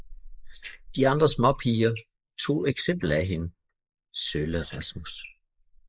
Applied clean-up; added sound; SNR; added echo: neural mask model Resemble Enhance denoiser.